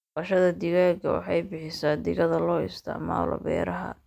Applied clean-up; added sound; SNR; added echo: none; none; none; none.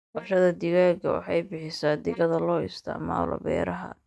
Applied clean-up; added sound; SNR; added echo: neural mask model DeepFilterNet 3.